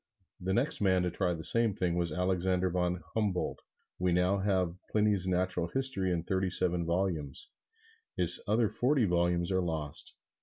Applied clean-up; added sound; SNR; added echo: none; none; none; none.